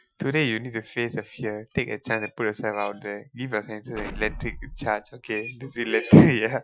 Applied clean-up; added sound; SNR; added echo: classical method Wiener filter.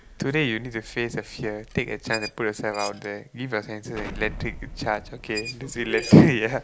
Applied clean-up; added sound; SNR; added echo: none; Explosion + Squeak; 15 dB; none.